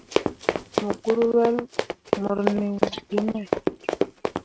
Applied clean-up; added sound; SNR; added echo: neural mask model RNNoise.